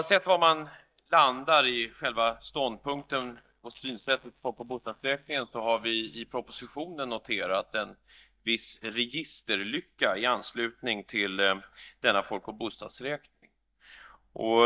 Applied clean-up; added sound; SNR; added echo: neural mask model DeepFilterNet 3.